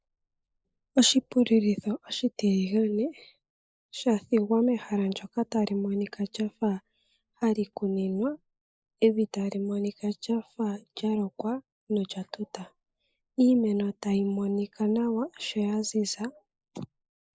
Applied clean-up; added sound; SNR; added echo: neural mask model Resemble Enhance denoiser.